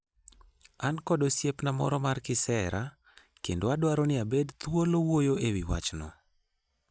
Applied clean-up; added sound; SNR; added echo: none; none; none; none.